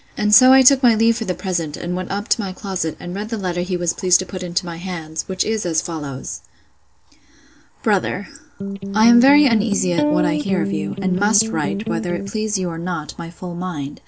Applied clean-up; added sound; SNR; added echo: none; Electric guitar; 3 dB; none.